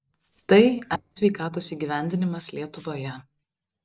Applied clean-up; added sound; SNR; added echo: neural separator model SepFormer DNS4.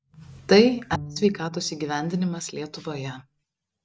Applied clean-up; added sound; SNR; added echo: none; Bowed string instrument; 18 dB; none.